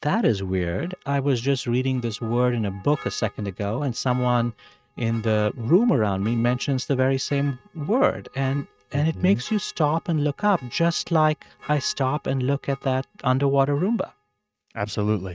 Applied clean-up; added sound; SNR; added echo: neural mask model RNNoise.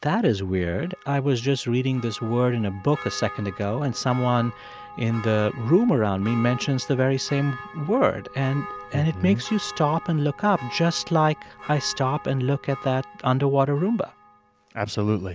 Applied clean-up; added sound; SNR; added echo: none; Church bell; 17 dB; none.